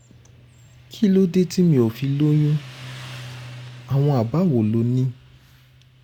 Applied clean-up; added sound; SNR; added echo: none; Motorcycle; 19 dB; none.